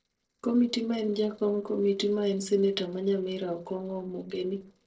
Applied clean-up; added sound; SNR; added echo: neural separator model SepFormer DNS4.